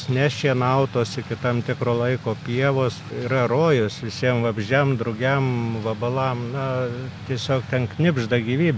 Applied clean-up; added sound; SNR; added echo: none; none; none; none.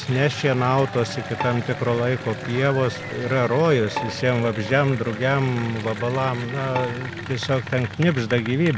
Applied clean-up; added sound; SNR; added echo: none; Bowed string instrument + Applause / Cheering; 11 dB; none.